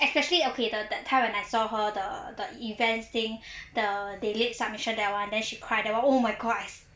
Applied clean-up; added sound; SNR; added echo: none; none; none; none.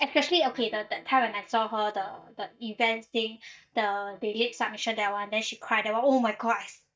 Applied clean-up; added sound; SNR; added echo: neural mask model DeepFilterNet 3.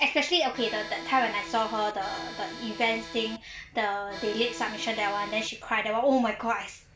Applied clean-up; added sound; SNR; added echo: none; Accordion; 12 dB; none.